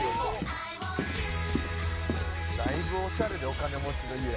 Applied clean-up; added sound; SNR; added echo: none; Walk, footsteps; 9 dB; none.